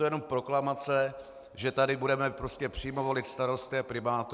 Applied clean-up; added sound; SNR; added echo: none; none; none; none.